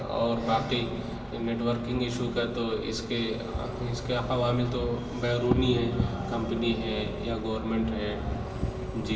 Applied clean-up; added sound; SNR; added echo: none; Engine; 11 dB; reverberation time 2.0 s.